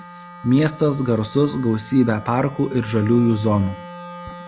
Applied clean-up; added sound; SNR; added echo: none; Wind instrument, woodwind instrument; 17 dB; none.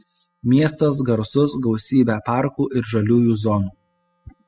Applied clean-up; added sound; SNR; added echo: classical method spectral subtraction.